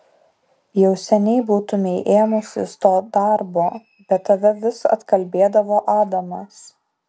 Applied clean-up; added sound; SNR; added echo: none; none; none; none.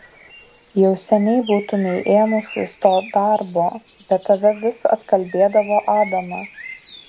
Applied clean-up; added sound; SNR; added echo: none; Bird; 20 dB; none.